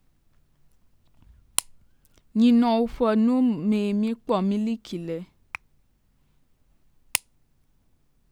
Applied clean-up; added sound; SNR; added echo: none; none; none; none.